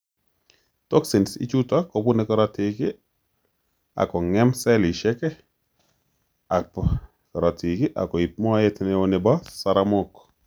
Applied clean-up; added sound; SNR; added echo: none; none; none; none.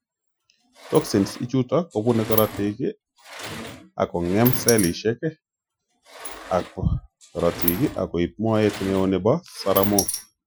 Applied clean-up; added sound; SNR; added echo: classical method Wiener filter.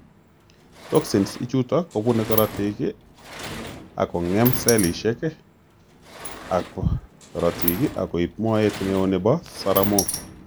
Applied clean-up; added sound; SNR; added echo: none; Sliding door; 8 dB; none.